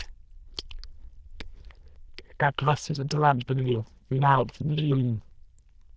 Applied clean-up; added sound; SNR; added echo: neural diffusion model UNIVERSE++.